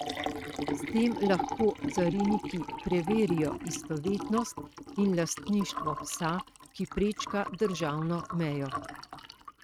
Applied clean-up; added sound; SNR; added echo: neural mask model RNNoise.